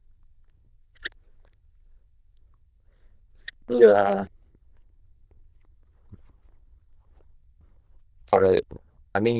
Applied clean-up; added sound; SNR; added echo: neural diffusion model UNIVERSE++.